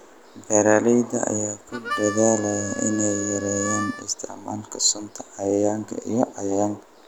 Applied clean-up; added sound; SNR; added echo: none; Harmonica; 11 dB; none.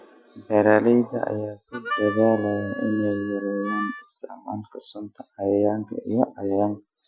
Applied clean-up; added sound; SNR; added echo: classical method Wiener filter.